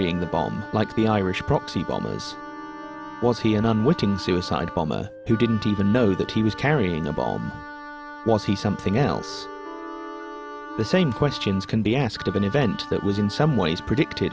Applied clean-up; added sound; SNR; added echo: none; Wind instrument, woodwind instrument; 14 dB; none.